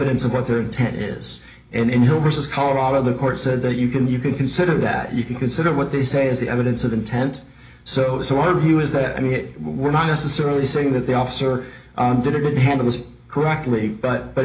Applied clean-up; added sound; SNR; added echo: none; none; none; reverberation time 0.4 s.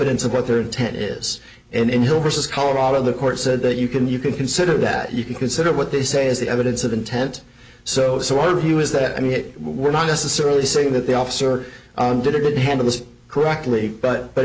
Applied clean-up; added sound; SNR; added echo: none; none; none; none.